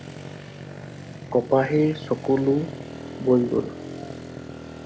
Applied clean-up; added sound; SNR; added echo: none; Motorcycle; 11 dB; none.